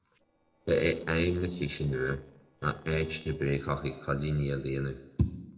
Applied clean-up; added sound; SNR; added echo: neural separator model SepFormer DNS4.